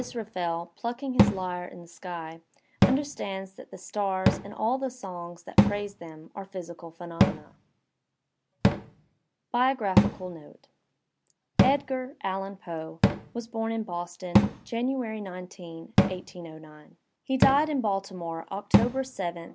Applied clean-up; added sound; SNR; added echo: none; Cupboard open or close / Drawer open or close; -2 dB; none.